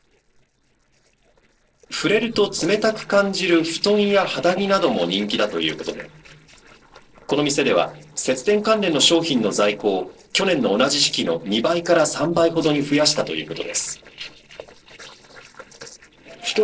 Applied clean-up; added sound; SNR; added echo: neural separator model SepFormer DNS4.